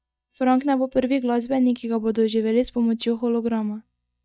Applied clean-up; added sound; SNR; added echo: neural mask model DeepFilterNet 3.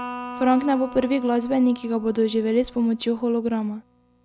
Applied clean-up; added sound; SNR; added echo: none; Electric guitar; 16 dB; none.